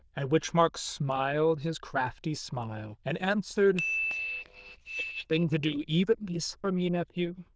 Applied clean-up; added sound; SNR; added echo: neural diffusion model UNIVERSE++.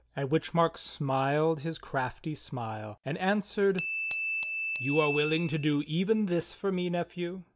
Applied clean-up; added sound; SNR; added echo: none; Glass / Bell; 7 dB; none.